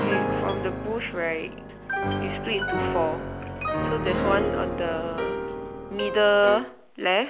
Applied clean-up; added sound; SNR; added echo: none; Piano; 2 dB; none.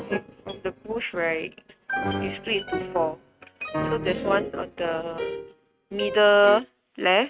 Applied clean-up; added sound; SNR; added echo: neural mask model RNNoise.